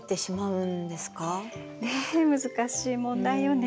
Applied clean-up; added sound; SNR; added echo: none; none; none; none.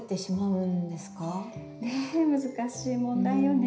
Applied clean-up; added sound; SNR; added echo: none; none; none; reverberation time 0.5 s.